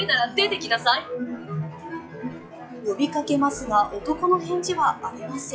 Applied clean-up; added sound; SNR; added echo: classical method log-MMSE.